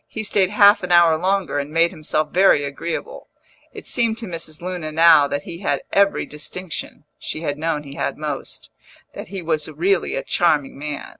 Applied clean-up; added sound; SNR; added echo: none; none; none; none.